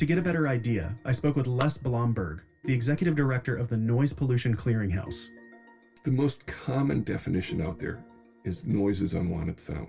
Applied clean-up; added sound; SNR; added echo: none; none; none; reverberation time 0.1 s.